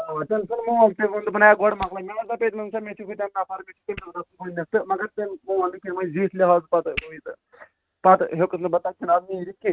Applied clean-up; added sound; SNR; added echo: neural mask model RNNoise.